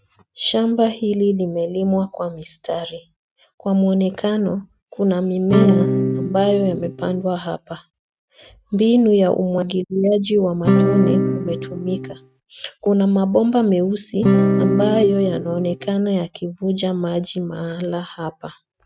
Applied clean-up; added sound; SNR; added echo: neural mask model RNNoise.